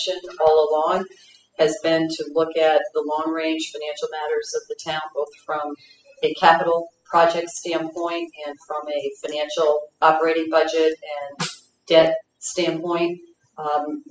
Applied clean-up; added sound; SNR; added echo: classical method spectral subtraction.